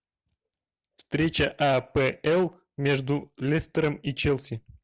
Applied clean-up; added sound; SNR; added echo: none; none; none; none.